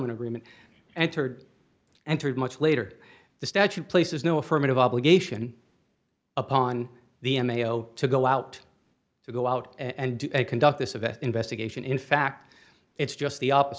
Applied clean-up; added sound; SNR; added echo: none; none; none; none.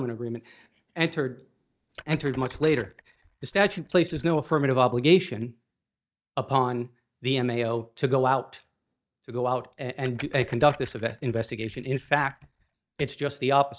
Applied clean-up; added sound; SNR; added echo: neural mask model DeepFilterNet 3.